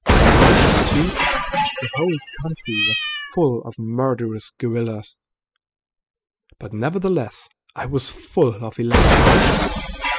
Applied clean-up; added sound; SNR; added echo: classical method spectral subtraction.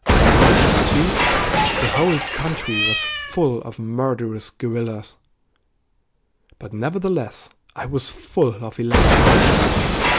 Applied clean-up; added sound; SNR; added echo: none; Cat; -5 dB; none.